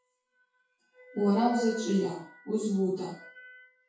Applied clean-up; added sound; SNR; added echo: classical method WPE with log-MMSE.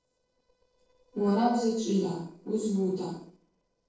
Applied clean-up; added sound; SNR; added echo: neural separator model SepFormer DNS4.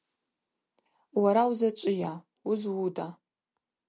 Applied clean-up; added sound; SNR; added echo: none; none; none; none.